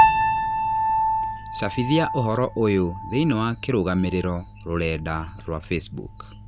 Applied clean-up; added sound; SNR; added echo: none; Piano; 1 dB; none.